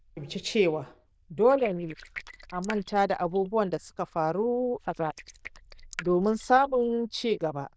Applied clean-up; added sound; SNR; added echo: neural diffusion model UNIVERSE++.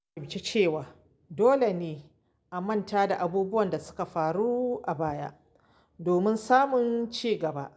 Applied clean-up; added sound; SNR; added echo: none; none; none; none.